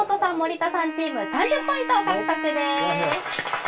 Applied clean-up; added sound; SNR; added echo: none; Wind instrument, woodwind instrument; 9 dB; reverberation time 0.2 s.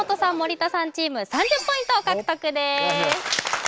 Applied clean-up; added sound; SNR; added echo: none; none; none; none.